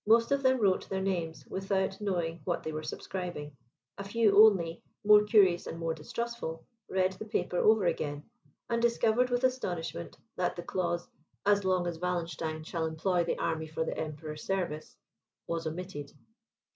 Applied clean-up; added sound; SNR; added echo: none; none; none; none.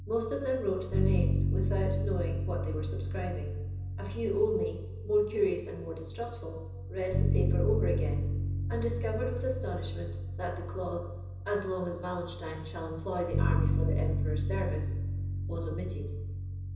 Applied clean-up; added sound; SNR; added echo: none; Bass guitar; -3 dB; reverberation time 0.9 s.